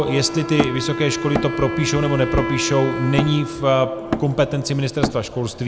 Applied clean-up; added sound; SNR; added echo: none; Wind instrument, woodwind instrument + Hammer; 5 dB; none.